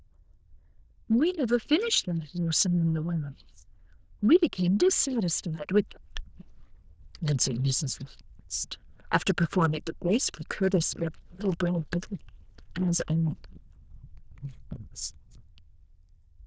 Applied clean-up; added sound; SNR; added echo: neural diffusion model UNIVERSE++.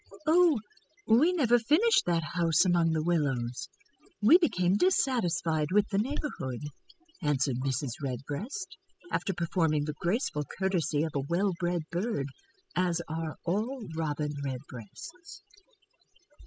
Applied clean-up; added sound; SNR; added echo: classical method spectral subtraction.